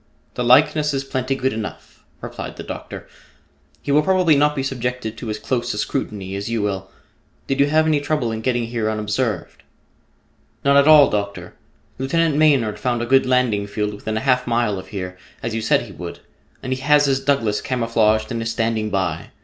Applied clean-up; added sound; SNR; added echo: none; Bass drum; 15 dB; none.